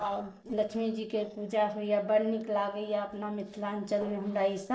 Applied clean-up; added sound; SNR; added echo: neural separator model SepFormer DNS4.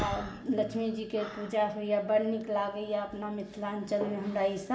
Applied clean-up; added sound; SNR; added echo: none; Breathing; 15 dB; reverberation time 0.5 s.